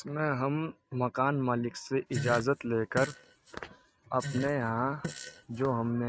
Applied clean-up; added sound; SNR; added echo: neural mask model RNNoise.